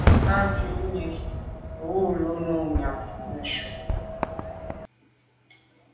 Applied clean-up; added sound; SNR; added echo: none; Fireworks; -3 dB; reverberation time 0.9 s.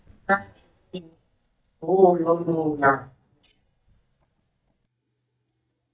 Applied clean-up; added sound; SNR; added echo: neural mask model DeepFilterNet 3.